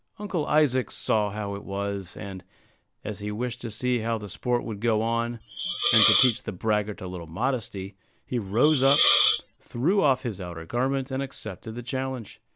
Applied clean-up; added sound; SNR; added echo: none; Hiss; -3 dB; none.